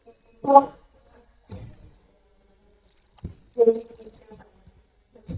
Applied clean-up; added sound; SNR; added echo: neural mask model DeepFilterNet 3.